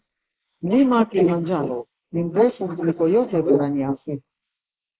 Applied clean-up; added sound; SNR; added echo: neural mask model Resemble Enhance denoiser.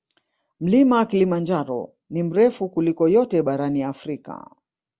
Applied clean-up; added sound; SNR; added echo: none; none; none; none.